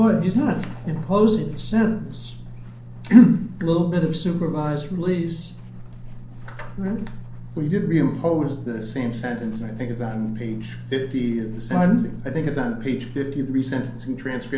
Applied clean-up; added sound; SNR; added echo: none; Walk, footsteps; 16 dB; reverberation time 0.6 s.